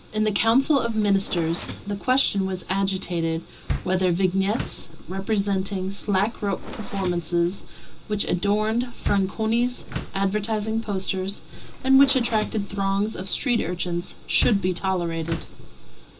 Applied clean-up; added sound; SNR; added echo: none; Door; 13 dB; reverberation time 0.2 s.